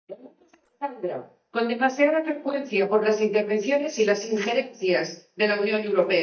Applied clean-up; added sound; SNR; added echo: neural mask model DeepFilterNet 3.